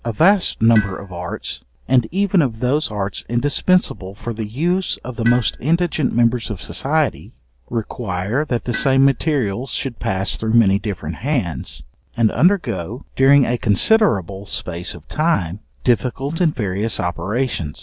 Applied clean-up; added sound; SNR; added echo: none; Tools; 20 dB; none.